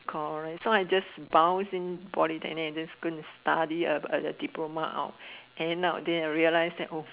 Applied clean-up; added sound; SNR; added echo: none; none; none; none.